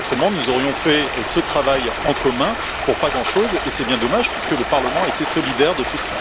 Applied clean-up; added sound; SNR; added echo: none; Stream; 4 dB; none.